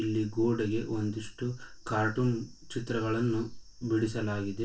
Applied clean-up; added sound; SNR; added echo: none; none; none; reverberation time 0.2 s.